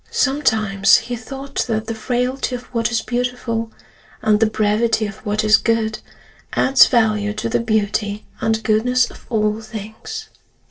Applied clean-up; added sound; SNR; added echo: neural separator model SepFormer DNS4.